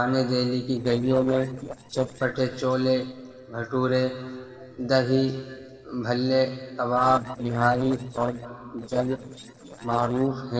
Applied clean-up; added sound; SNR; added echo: neural separator model SepFormer DNS4.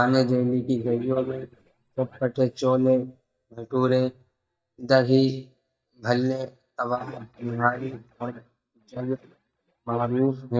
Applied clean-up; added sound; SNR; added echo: neural mask model DeepFilterNet 3.